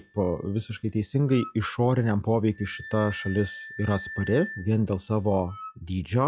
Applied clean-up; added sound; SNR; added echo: classical method log-MMSE.